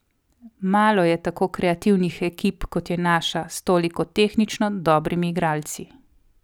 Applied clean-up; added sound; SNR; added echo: none; none; none; none.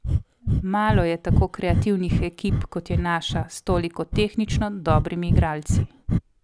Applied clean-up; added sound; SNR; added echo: none; Breathing; -2 dB; none.